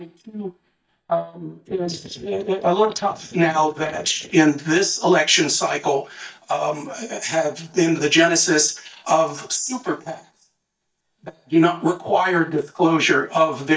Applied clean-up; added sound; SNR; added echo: neural mask model DeepFilterNet 3.